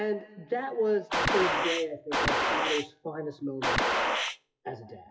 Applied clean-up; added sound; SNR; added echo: classical method WPE with log-MMSE.